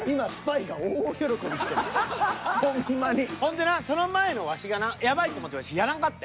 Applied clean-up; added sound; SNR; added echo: none; none; none; none.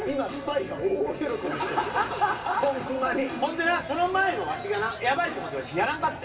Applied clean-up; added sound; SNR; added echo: none; none; none; reverberation time 2.8 s.